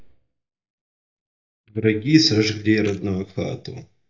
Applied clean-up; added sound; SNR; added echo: neural mask model DeepFilterNet 3.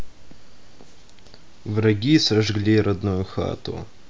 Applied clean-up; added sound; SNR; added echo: none; none; none; none.